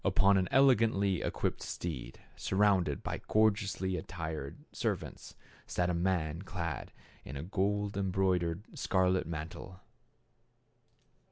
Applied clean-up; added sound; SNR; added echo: none; none; none; none.